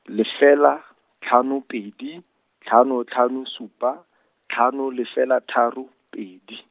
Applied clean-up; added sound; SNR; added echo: none; none; none; none.